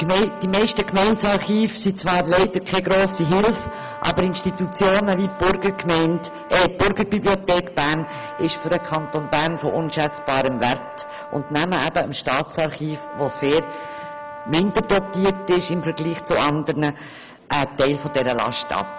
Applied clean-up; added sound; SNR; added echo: none; Brass instrument; 14 dB; none.